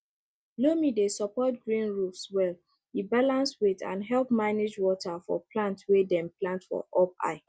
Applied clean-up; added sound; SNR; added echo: none; none; none; none.